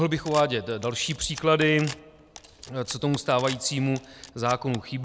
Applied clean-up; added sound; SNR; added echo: none; Camera; 17 dB; none.